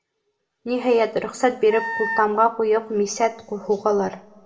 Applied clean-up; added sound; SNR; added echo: none; Wind instrument, woodwind instrument; 7 dB; reverberation time 1.3 s.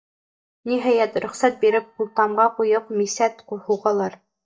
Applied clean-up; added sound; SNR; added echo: neural mask model DeepFilterNet 3.